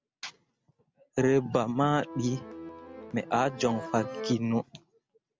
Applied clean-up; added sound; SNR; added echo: none; Accordion; 11 dB; none.